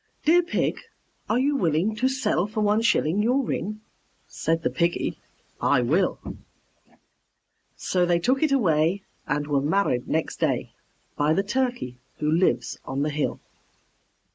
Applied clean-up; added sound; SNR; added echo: none; none; none; none.